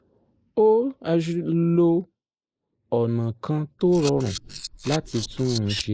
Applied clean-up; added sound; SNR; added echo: neural mask model Resemble Enhance denoiser.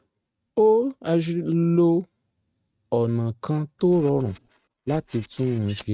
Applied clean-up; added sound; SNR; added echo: neural mask model RNNoise.